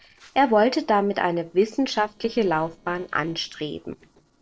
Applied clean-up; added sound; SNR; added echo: neural separator model SepFormer DNS4.